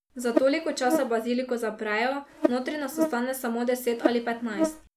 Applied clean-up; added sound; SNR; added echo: none; Buzz; 1 dB; none.